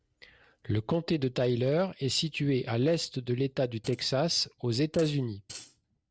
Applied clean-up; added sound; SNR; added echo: neural separator model SepFormer DNS4.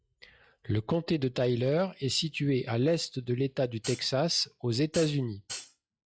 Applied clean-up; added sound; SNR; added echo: classical method log-MMSE.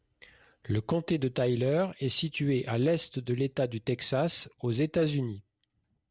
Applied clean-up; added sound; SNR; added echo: none; none; none; none.